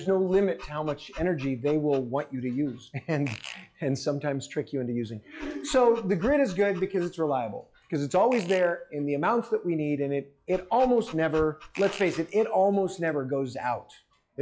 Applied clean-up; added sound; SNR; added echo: classical method log-MMSE.